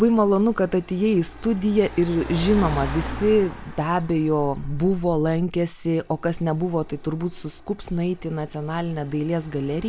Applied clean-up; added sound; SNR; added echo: none; Car; 13 dB; none.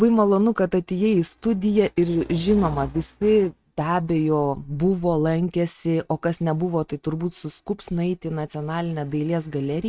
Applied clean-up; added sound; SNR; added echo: neural mask model RNNoise.